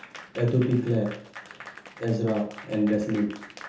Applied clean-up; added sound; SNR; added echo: none; Applause / Crowd; 17 dB; reverberation time 0.6 s.